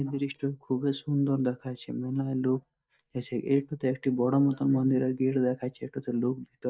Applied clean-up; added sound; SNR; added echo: neural mask model DeepFilterNet 3.